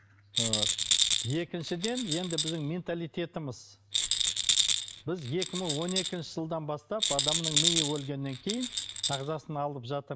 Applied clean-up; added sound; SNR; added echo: none; Rattle; -3 dB; none.